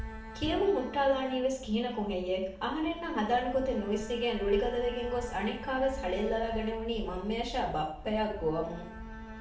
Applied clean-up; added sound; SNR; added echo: none; Bowed string instrument; 16 dB; reverberation time 0.5 s.